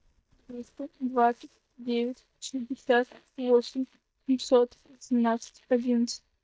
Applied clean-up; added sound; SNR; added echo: neural mask model DeepFilterNet 3.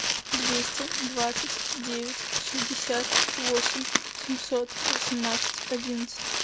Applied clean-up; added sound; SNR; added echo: none; Crumpling, crinkling; -3 dB; none.